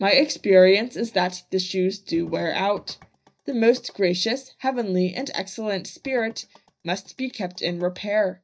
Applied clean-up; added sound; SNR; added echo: neural mask model DeepFilterNet 3.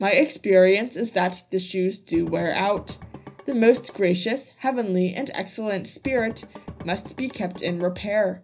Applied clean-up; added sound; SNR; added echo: none; Drum / Drum kit; 18 dB; reverberation time 0.5 s.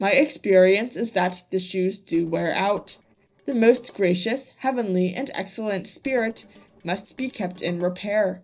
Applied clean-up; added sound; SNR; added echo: neural separator model SepFormer DNS4.